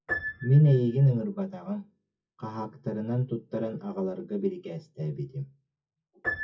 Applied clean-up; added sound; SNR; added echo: classical method WPE with log-MMSE.